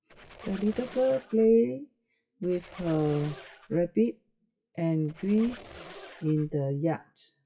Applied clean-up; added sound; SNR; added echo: classical method WPE with log-MMSE.